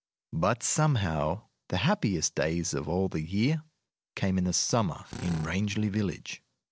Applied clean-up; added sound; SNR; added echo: neural separator model SepFormer DNS4.